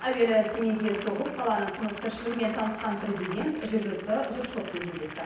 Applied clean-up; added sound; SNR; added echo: none; Boiling; 12 dB; reverberation time 0.9 s.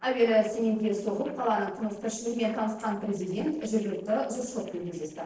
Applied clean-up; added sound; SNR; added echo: neural separator model SepFormer DNS4.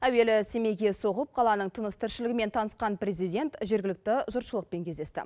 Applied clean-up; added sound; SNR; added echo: none; none; none; none.